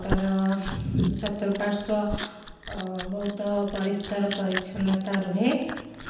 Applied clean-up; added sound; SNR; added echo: none; Chewing, mastication; 9 dB; reverberation time 0.9 s.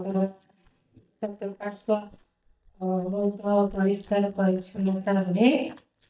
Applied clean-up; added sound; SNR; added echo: neural mask model DeepFilterNet 3.